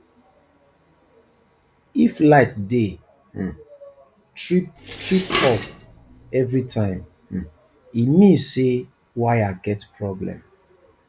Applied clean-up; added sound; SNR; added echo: none; Dishes, pots, and pans; 7 dB; none.